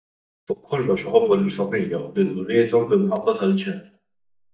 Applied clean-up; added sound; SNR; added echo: neural mask model DeepFilterNet 3.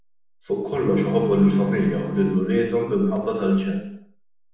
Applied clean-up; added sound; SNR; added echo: none; Bowed string instrument; 11 dB; reverberation time 0.7 s.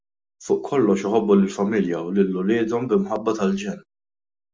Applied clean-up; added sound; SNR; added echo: none; none; none; none.